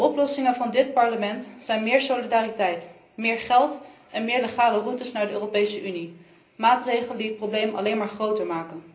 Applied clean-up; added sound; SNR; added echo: none; none; none; reverberation time 0.5 s.